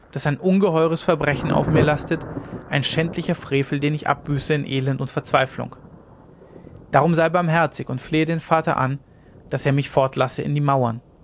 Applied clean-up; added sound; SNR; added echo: none; Thunder; 12 dB; none.